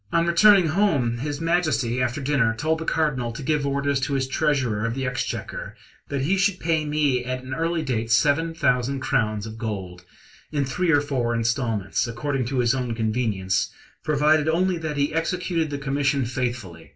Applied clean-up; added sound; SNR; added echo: none; none; none; reverberation time 0.2 s.